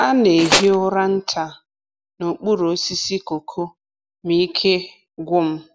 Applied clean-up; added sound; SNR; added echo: none; Tools; -1 dB; none.